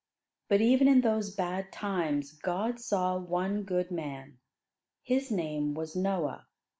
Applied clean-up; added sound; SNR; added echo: none; none; none; none.